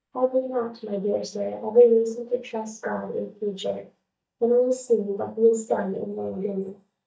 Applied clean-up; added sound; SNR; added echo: neural mask model DeepFilterNet 3.